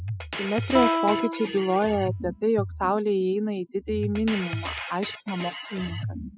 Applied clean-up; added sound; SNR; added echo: classical method spectral subtraction.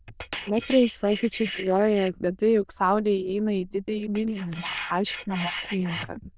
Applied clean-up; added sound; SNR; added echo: neural diffusion model UNIVERSE++.